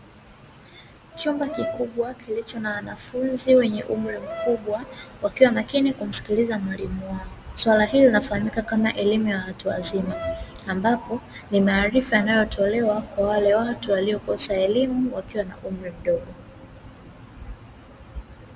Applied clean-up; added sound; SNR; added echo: none; Brass instrument; 13 dB; none.